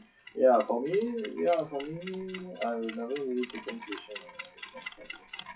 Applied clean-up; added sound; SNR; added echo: classical method WPE with log-MMSE.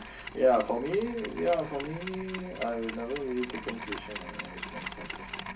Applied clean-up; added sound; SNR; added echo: none; Mechanisms; 10 dB; reverberation time 0.4 s.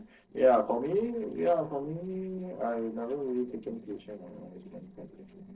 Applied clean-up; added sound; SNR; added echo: neural separator model SepFormer DNS4.